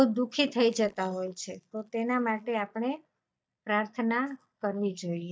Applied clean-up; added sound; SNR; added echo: neural mask model DeepFilterNet 3.